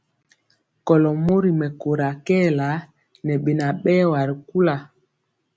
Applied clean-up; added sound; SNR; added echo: none; none; none; none.